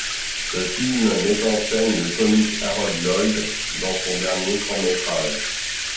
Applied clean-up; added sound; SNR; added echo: none; Bathtub (filling or washing); 3 dB; reverberation time 0.6 s.